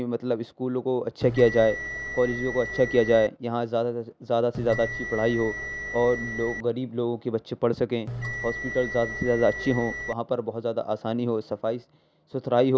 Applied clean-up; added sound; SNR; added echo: none; Bell; 7 dB; none.